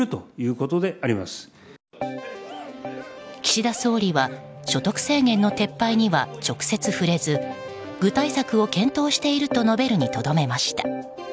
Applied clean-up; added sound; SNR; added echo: none; Guitar + Cheering; 19 dB; none.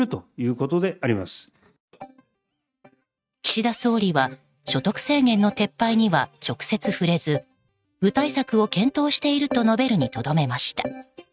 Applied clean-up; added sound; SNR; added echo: neural mask model RNNoise.